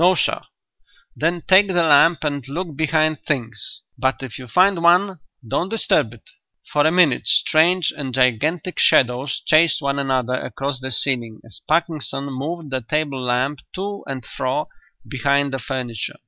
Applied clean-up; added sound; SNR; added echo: none; none; none; none.